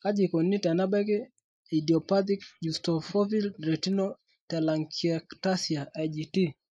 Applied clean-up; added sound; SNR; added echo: neural mask model Resemble Enhance denoiser.